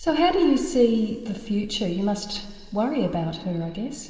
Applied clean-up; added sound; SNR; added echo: none; none; none; reverberation time 2.9 s.